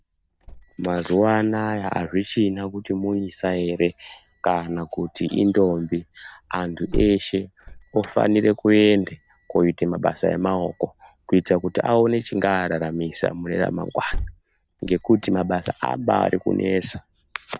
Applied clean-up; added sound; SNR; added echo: none; Alarm; 17 dB; none.